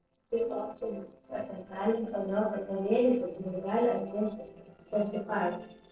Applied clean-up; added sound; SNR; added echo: neural separator model SepFormer DNS4.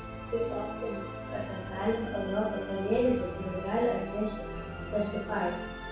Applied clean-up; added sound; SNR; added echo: none; Musical instrument; 6 dB; reverberation time 0.7 s.